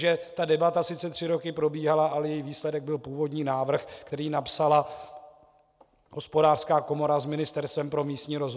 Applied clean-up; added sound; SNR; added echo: none; none; none; none.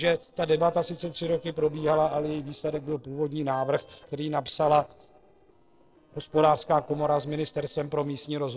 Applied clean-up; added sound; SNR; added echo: neural separator model SepFormer DNS4.